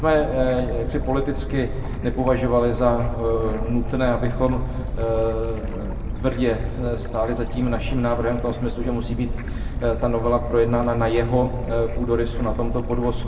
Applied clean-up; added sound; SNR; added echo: none; Stream / Bird; 4 dB; reverberation time 1.8 s.